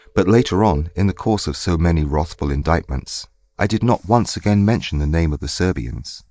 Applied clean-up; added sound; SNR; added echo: neural mask model DeepFilterNet 3.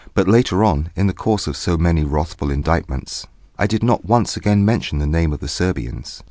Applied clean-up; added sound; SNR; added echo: none; none; none; none.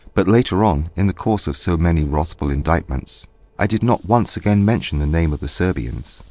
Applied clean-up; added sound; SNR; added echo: neural separator model SepFormer DNS4.